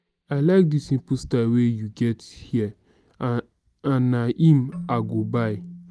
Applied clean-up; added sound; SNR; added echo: neural mask model DeepFilterNet 3.